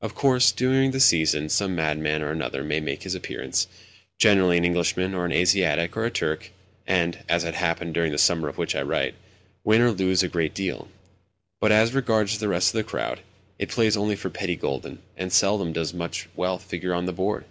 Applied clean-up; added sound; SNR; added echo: none; none; none; none.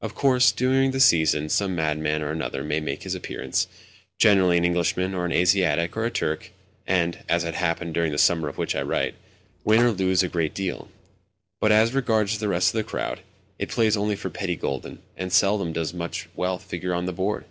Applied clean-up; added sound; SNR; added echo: neural separator model SepFormer DNS4.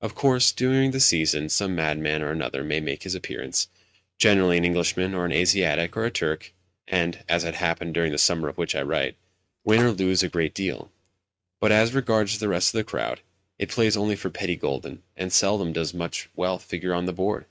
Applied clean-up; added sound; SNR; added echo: neural mask model RNNoise.